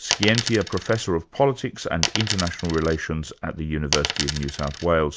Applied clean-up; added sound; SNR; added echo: none; Coin (dropping); 4 dB; none.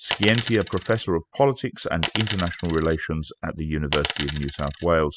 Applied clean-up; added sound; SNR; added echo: classical method spectral subtraction.